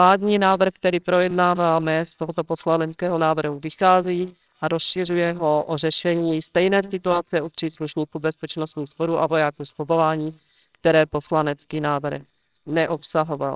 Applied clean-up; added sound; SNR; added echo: neural separator model SepFormer WHAMR!.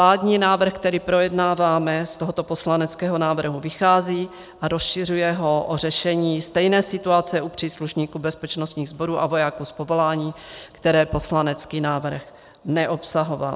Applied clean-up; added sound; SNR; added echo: none; none; none; none.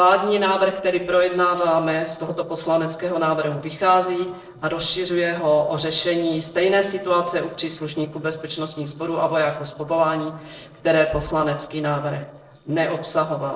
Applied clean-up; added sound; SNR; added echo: neural separator model SepFormer DNS4.